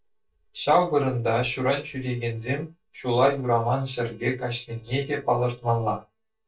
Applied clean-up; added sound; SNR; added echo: neural mask model DeepFilterNet 3.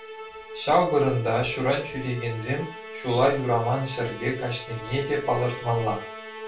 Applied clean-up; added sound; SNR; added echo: none; Musical instrument; 13 dB; reverberation time 0.3 s.